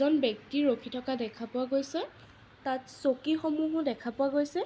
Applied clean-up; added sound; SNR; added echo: none; none; none; none.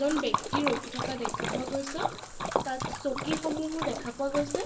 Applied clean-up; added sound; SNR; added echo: none; Splash, splatter; 1 dB; reverberation time 1.0 s.